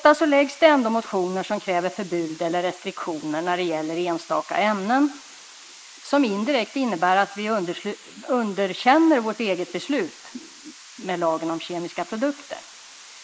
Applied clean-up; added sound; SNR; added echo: neural mask model Resemble Enhance denoiser.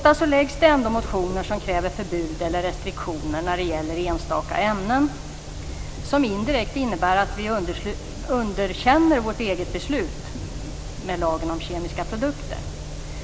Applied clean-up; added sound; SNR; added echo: none; Train; 10 dB; none.